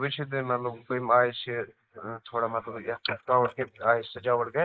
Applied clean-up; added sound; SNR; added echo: neural mask model Resemble Enhance denoiser.